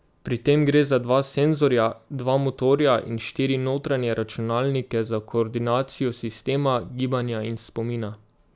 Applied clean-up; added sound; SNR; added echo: none; none; none; none.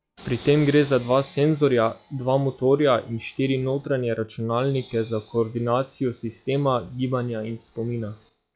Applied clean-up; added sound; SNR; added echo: classical method log-MMSE.